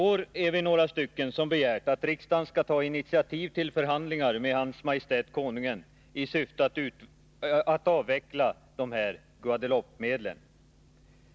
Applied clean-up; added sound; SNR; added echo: none; none; none; none.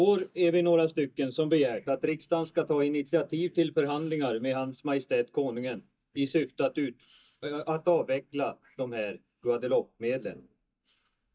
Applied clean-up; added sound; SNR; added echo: neural mask model DeepFilterNet 3.